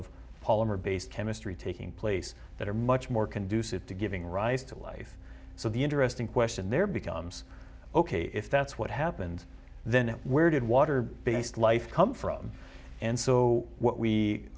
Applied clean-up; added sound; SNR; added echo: none; none; none; none.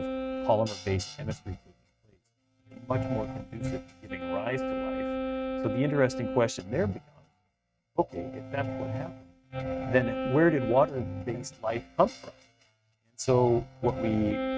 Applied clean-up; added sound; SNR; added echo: neural mask model RNNoise.